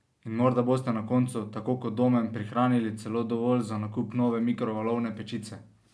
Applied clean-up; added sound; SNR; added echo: none; none; none; none.